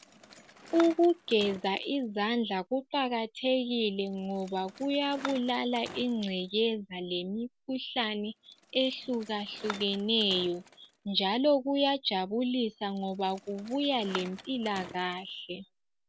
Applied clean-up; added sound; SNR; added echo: none; Bicycle; 18 dB; none.